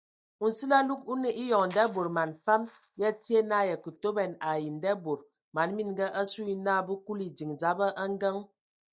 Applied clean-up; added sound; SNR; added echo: neural mask model DeepFilterNet 3.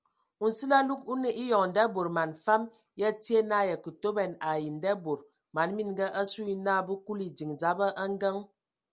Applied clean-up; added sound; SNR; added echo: none; none; none; none.